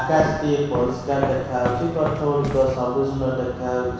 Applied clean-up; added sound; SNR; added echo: none; Walk, footsteps; 9 dB; reverberation time 1.1 s.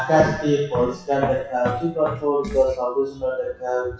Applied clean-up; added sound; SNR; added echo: classical method WPE with log-MMSE.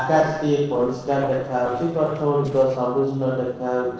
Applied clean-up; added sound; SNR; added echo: neural separator model SepFormer DNS4.